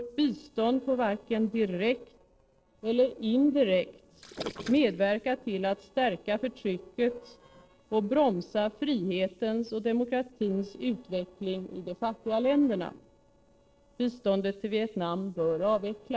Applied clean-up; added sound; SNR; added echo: neural separator model SepFormer DNS4.